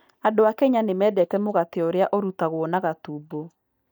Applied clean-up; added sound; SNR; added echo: neural mask model DeepFilterNet 3.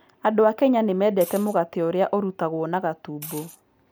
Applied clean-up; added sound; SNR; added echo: none; Liquid; 18 dB; none.